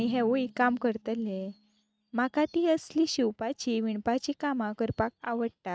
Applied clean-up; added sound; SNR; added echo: neural mask model RNNoise.